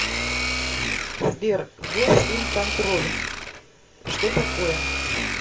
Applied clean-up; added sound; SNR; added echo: none; Domestic sounds, home sounds; 0 dB; reverberation time 0.2 s.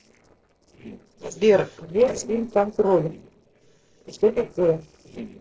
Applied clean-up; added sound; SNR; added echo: neural separator model SepFormer DNS4.